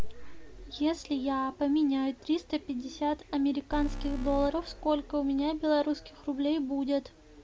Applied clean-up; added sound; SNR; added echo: none; Alarm; 7 dB; none.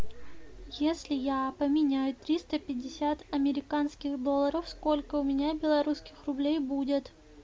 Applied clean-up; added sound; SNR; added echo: none; none; none; none.